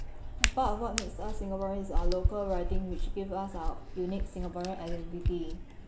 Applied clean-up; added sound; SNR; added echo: none; Hands; -3 dB; reverberation time 0.9 s.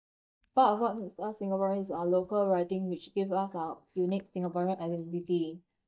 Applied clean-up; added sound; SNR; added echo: neural mask model DeepFilterNet 3.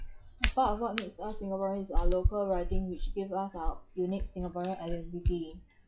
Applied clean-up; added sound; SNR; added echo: classical method WPE with log-MMSE.